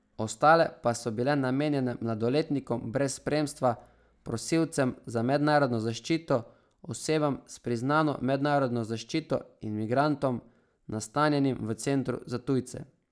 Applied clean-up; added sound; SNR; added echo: none; none; none; none.